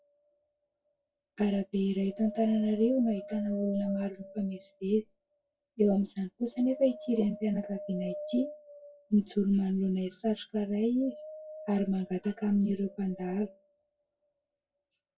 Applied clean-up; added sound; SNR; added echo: classical method WPE with log-MMSE.